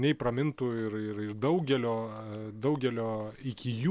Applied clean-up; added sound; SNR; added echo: none; none; none; none.